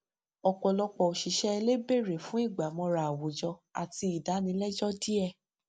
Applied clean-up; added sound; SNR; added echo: none; none; none; none.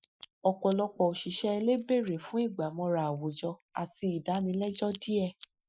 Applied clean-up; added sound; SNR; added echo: classical method Wiener filter.